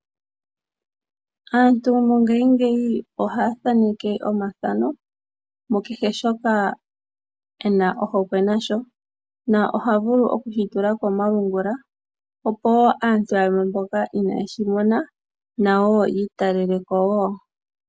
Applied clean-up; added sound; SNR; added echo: none; none; none; none.